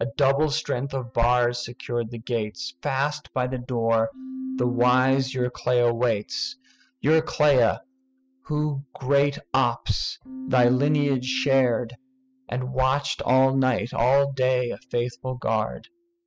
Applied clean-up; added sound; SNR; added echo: classical method spectral subtraction.